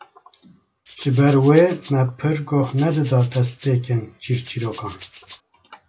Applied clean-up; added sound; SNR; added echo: none; Rattle (instrument); 8 dB; none.